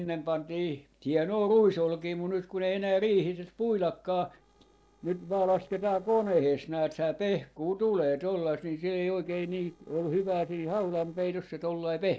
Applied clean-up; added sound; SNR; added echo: neural separator model SepFormer DNS4.